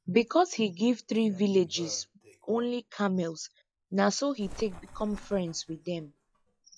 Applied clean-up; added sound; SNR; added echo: classical method log-MMSE.